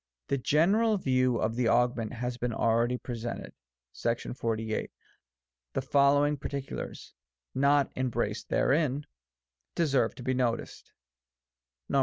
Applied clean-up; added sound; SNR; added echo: none; none; none; none.